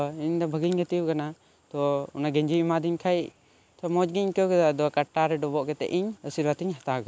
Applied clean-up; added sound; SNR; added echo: none; none; none; none.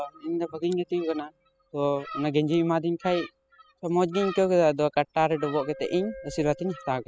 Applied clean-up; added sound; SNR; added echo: classical method spectral subtraction.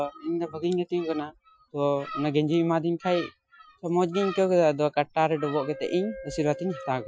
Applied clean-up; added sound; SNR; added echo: classical method Wiener filter.